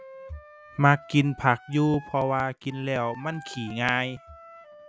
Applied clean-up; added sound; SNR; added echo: none; Wind instrument, woodwind instrument; 20 dB; none.